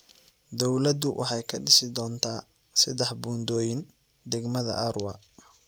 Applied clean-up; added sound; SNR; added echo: none; none; none; none.